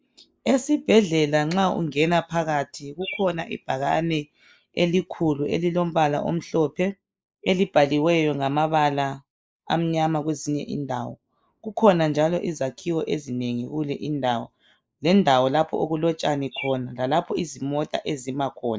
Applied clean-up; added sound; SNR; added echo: neural mask model Resemble Enhance denoiser.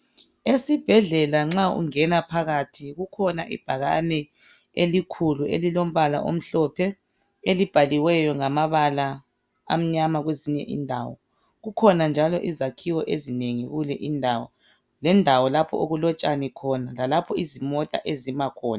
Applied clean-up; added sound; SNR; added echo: none; none; none; none.